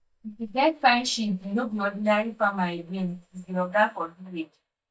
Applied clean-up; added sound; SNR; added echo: neural mask model DeepFilterNet 3.